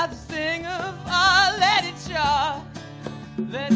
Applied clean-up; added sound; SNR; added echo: none; none; none; none.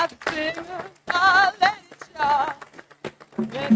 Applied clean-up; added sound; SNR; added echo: neural mask model RNNoise.